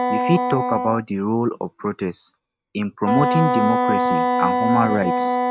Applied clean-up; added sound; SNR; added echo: neural mask model RNNoise.